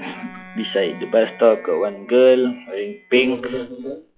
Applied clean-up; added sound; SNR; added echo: classical method log-MMSE.